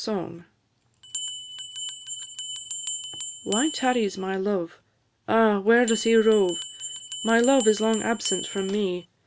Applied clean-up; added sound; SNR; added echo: none; Bell; 9 dB; none.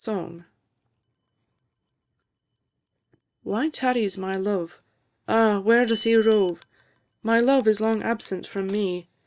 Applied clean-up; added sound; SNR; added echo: neural mask model DeepFilterNet 3.